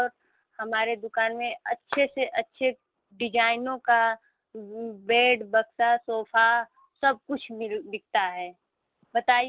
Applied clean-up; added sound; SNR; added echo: neural separator model SepFormer DNS4.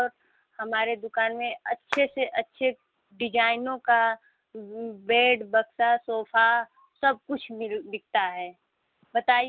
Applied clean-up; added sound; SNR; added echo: none; Clapping; 7 dB; none.